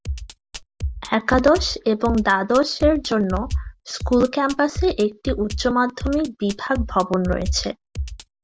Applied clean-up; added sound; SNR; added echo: none; Drum kit; 8 dB; none.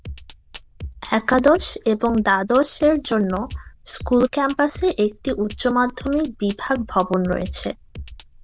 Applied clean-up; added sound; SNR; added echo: neural diffusion model UNIVERSE++.